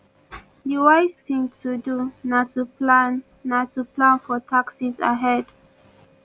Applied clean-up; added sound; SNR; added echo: none; none; none; none.